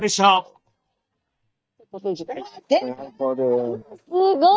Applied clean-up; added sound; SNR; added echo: neural mask model DeepFilterNet 3.